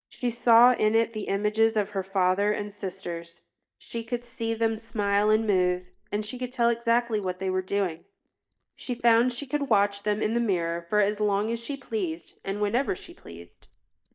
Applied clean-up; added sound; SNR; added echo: neural mask model DeepFilterNet 3.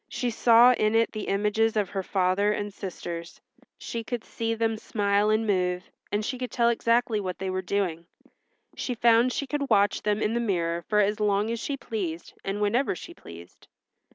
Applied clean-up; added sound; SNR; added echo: none; none; none; none.